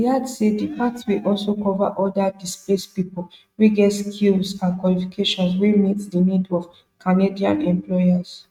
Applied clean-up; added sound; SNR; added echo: neural mask model RNNoise.